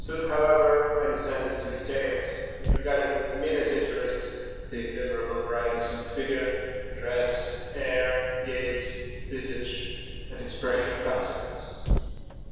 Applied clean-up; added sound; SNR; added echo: none; Fire; 6 dB; reverberation time 1.9 s.